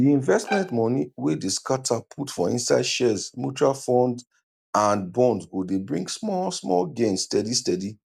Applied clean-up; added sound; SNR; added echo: none; Bowed string instrument; 11 dB; none.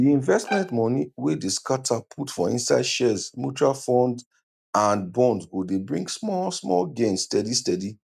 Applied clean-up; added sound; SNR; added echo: neural mask model RNNoise.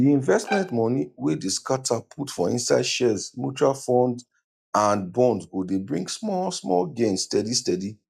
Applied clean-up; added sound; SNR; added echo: classical method log-MMSE.